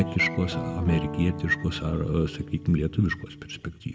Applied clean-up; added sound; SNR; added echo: none; Guitar; 10 dB; reverberation time 0.6 s.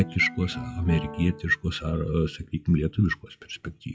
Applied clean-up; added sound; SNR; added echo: classical method WPE with log-MMSE.